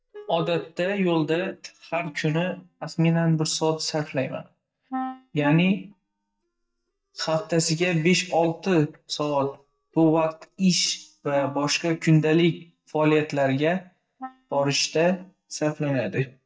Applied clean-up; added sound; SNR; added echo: neural mask model DeepFilterNet 3.